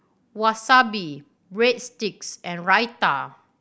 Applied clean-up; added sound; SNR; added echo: none; none; none; none.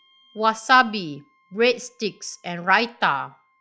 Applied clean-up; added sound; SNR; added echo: classical method log-MMSE.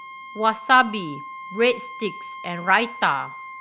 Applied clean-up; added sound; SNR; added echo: none; Wind instrument, woodwind instrument; 14 dB; none.